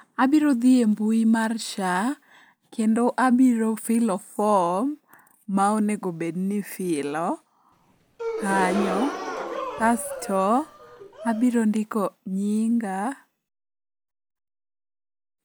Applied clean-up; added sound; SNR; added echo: none; Gasp; 8 dB; none.